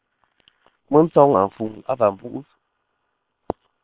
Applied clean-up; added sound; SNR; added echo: neural separator model SepFormer WHAM!.